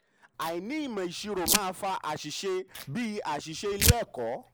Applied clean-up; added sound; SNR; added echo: neural mask model Resemble Enhance denoiser.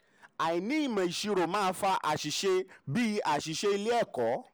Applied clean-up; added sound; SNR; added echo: none; none; none; none.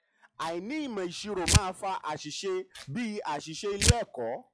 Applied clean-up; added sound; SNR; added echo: classical method log-MMSE.